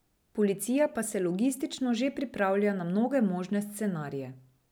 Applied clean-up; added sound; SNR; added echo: none; none; none; none.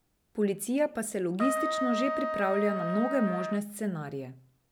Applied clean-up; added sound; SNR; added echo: none; Trumpet; 3 dB; none.